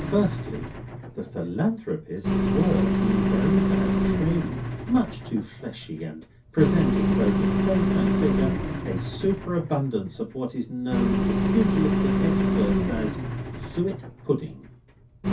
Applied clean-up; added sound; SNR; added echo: none; Engine; -2 dB; reverberation time 0.3 s.